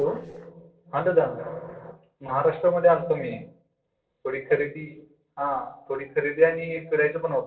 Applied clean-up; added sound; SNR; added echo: neural separator model SepFormer DNS4.